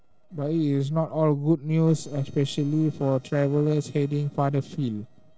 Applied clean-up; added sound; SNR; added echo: neural separator model SepFormer DNS4.